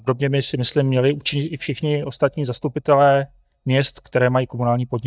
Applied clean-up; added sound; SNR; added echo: neural mask model DeepFilterNet 3.